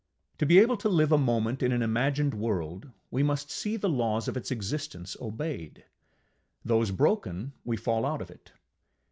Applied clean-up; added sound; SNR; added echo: none; none; none; none.